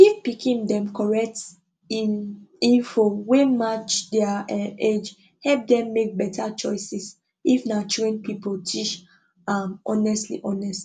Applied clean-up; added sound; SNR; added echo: none; none; none; none.